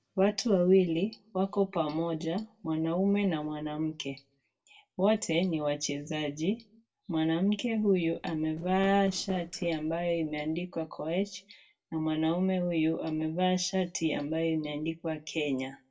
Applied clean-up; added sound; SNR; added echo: neural separator model SepFormer DNS4.